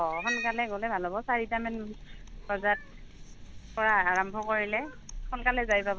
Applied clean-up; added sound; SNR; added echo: none; Cat; 10 dB; none.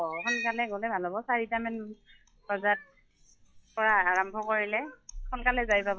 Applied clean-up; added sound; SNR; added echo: classical method log-MMSE.